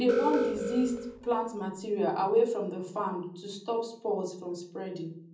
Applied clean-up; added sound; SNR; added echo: none; Alarm; 3 dB; reverberation time 0.6 s.